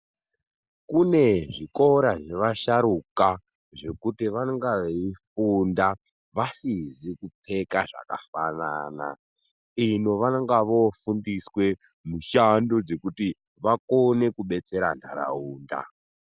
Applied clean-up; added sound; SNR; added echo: none; none; none; none.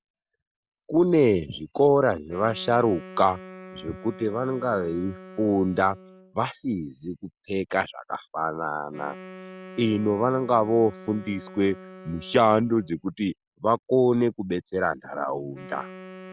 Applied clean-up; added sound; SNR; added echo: none; Wind instrument, woodwind instrument; 20 dB; none.